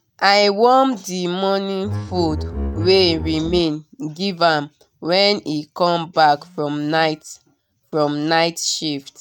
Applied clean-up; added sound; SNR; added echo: neural mask model RNNoise.